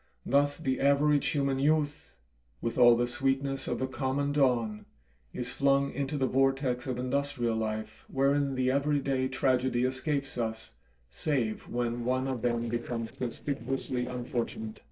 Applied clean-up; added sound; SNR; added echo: neural separator model SepFormer DNS4.